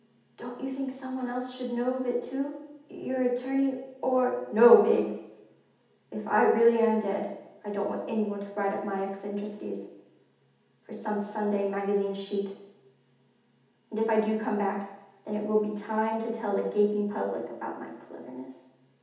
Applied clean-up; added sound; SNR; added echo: none; none; none; reverberation time 0.8 s.